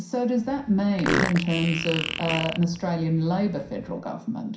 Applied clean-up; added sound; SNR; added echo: none; Fart; 6 dB; reverberation time 0.5 s.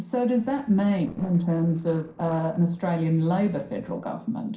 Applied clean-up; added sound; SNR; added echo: neural separator model SepFormer DNS4.